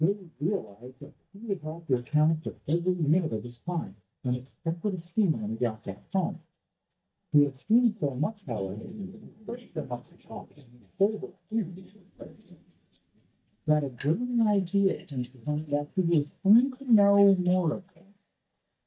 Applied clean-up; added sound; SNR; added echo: neural mask model DeepFilterNet 3.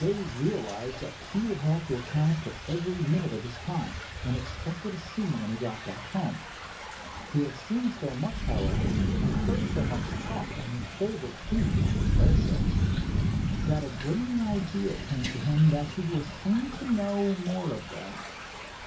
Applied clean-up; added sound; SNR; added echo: none; Thunder / Rain; 1 dB; reverberation time 0.4 s.